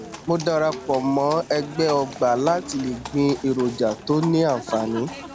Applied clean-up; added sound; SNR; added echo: none; Livestock, farm animals, working animals; 14 dB; none.